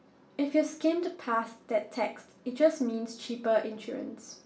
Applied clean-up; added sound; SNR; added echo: none; none; none; reverberation time 0.3 s.